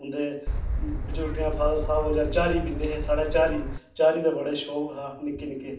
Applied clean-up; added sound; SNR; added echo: none; Gull, seagull / Wind; 2 dB; reverberation time 0.4 s.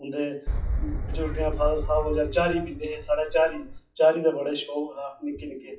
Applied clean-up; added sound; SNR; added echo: classical method WPE with log-MMSE.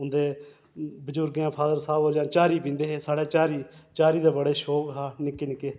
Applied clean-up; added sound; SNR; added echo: none; none; none; none.